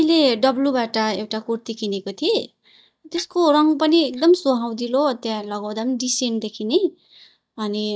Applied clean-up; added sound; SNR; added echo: neural mask model DeepFilterNet 3.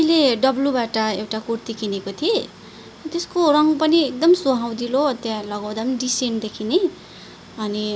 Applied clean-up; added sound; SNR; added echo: none; none; none; none.